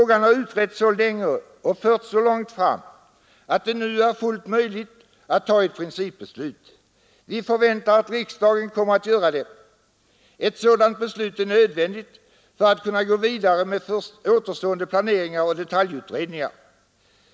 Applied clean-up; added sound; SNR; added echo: none; none; none; none.